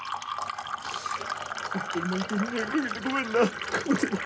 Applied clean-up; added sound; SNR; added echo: none; Fill (with liquid); 3 dB; none.